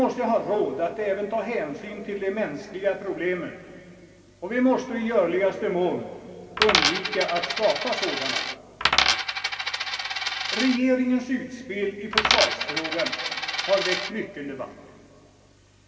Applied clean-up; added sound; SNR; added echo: none; Coin (dropping); -1 dB; reverberation time 2.5 s.